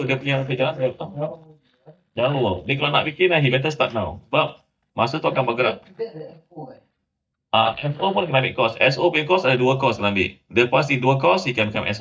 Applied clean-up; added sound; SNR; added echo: neural mask model DeepFilterNet 3.